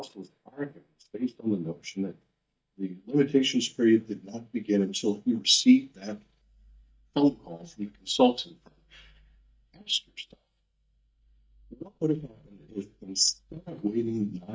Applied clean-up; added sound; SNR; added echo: neural mask model DeepFilterNet 3.